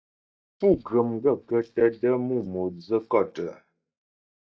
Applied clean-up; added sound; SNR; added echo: neural mask model DeepFilterNet 3.